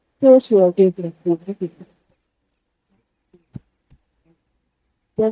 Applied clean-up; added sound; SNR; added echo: neural mask model DeepFilterNet 3.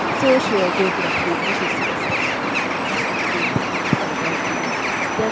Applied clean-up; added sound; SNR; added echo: none; Bird; -4 dB; none.